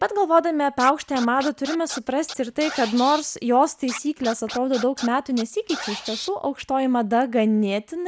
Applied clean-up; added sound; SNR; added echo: none; Scratching (performance technique); 13 dB; none.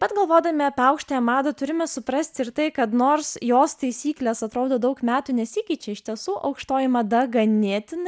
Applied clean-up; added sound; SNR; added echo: none; none; none; none.